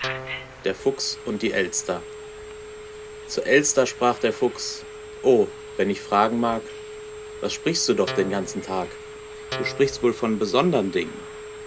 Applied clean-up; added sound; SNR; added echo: none; Telephone + Guitar; 12 dB; none.